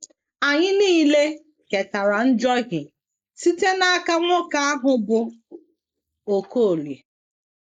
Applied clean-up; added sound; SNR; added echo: neural mask model Resemble Enhance denoiser.